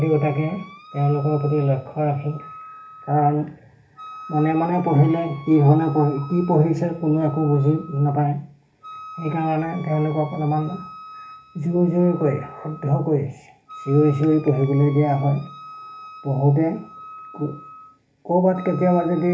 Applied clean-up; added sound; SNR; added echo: none; Wind instrument, woodwind instrument; 20 dB; reverberation time 0.3 s.